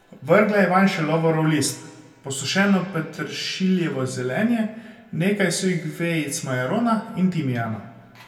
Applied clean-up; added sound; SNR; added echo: none; none; none; reverberation time 0.2 s.